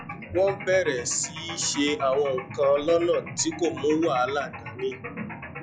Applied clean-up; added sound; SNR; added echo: classical method log-MMSE.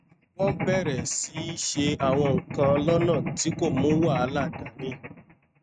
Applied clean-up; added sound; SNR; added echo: neural mask model RNNoise.